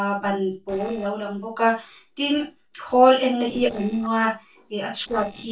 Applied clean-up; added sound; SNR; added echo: neural separator model SepFormer DNS4.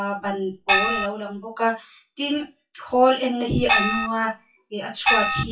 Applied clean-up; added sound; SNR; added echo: classical method WPE with log-MMSE.